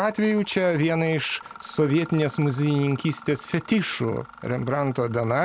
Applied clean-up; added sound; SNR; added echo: none; Mechanisms; 20 dB; none.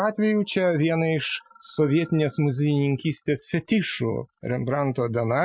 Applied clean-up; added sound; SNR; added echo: classical method Wiener filter.